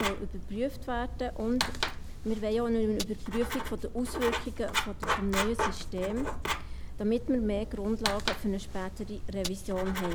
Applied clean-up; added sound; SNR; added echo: none; Writing; 2 dB; none.